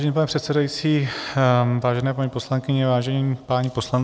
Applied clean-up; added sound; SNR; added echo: none; none; none; none.